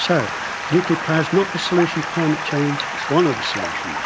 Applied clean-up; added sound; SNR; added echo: none; Stream; 5 dB; none.